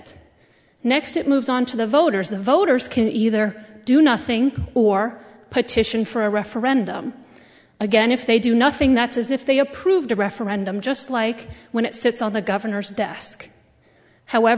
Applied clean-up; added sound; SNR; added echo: none; none; none; none.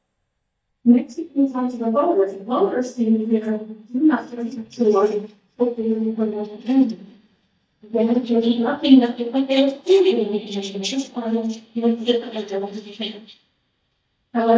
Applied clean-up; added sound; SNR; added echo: neural mask model DeepFilterNet 3.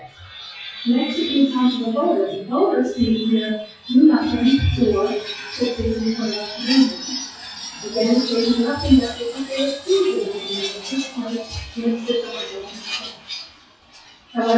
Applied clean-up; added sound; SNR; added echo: classical method WPE with log-MMSE.